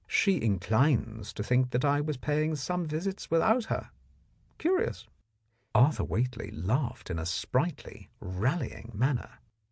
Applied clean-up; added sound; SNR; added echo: none; none; none; none.